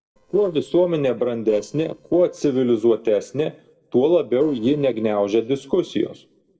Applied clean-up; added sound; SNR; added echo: neural separator model SepFormer DNS4.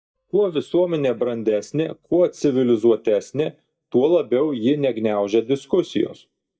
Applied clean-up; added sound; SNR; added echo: neural mask model DeepFilterNet 3.